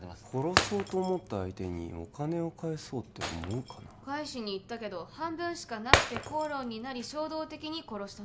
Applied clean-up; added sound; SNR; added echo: none; Shatter; 1 dB; none.